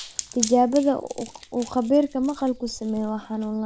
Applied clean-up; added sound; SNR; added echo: none; Wood; 14 dB; none.